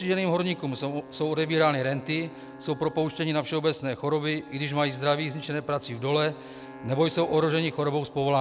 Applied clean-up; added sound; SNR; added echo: none; Wind instrument, woodwind instrument + Wind instrument, woodwind instrument; 18 dB; none.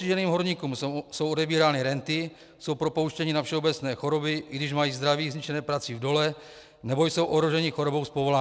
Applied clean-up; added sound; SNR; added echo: none; none; none; none.